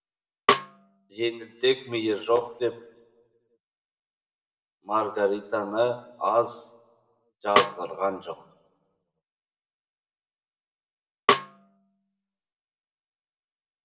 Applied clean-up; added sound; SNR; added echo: none; Snare drum; -3 dB; reverberation time 0.8 s.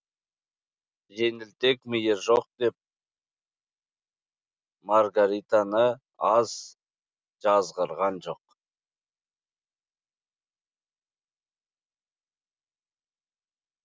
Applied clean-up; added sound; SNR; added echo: none; none; none; none.